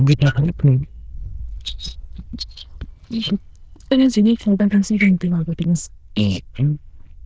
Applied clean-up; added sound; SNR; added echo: neural diffusion model UNIVERSE++.